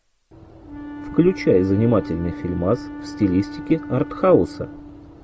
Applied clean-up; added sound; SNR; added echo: none; Wind instrument, woodwind instrument; 13 dB; none.